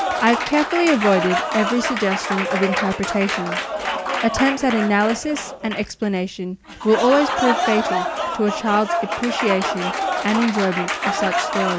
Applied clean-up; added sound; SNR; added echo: none; Applause; 3 dB; none.